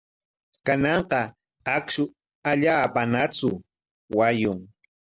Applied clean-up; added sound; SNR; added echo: none; none; none; none.